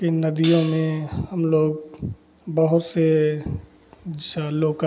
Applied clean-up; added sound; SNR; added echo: none; Hi-hat; 14 dB; none.